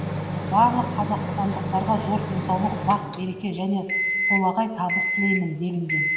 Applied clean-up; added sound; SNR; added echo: none; Microwave oven; 2 dB; reverberation time 2.2 s.